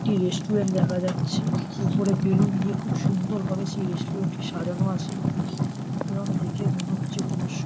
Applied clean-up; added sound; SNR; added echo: none; Fire; -3 dB; none.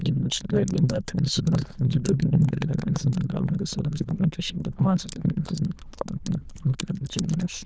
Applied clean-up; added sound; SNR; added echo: neural diffusion model UNIVERSE++.